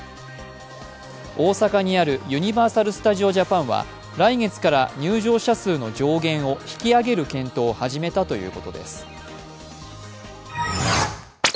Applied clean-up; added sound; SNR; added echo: none; none; none; none.